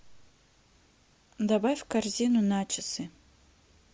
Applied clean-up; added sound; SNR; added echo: none; none; none; none.